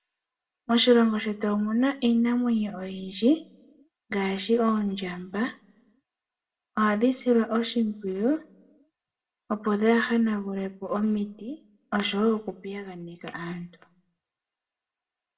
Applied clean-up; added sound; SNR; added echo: none; none; none; reverberation time 0.4 s.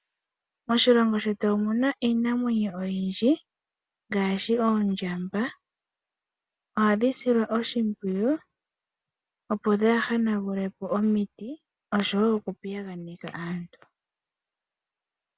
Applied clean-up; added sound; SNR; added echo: none; none; none; none.